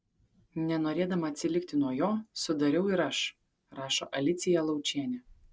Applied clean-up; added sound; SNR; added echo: none; none; none; none.